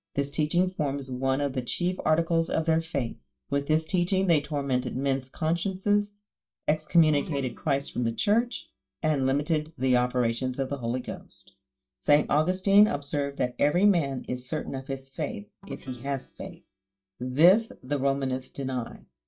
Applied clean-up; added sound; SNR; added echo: neural mask model DeepFilterNet 3.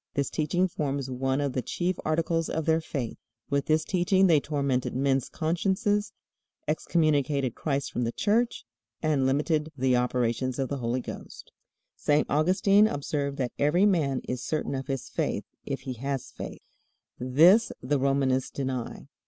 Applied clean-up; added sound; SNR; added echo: none; none; none; none.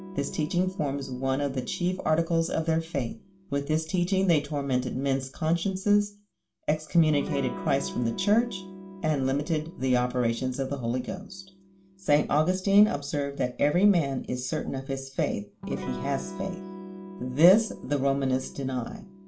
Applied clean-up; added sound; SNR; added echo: none; Electric guitar / Strum; 16 dB; reverberation time 0.3 s.